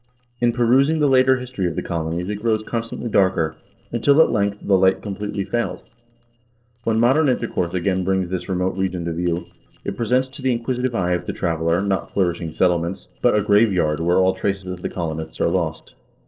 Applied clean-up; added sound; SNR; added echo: neural separator model SepFormer DNS4.